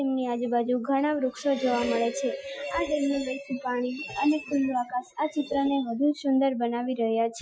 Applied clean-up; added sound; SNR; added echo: classical method Wiener filter.